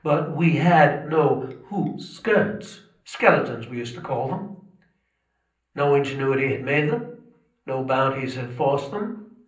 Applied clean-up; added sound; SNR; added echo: none; none; none; reverberation time 0.6 s.